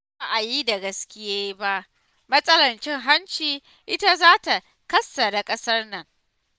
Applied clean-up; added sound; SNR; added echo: none; none; none; none.